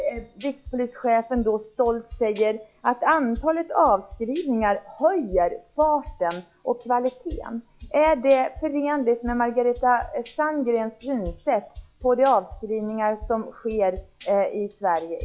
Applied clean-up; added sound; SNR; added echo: classical method log-MMSE.